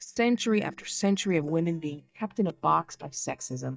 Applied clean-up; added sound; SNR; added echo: neural mask model DeepFilterNet 3.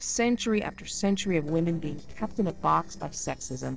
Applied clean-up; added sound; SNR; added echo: neural separator model SepFormer DNS4.